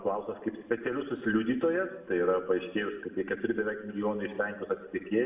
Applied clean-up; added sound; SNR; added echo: none; none; none; reverberation time 1.0 s.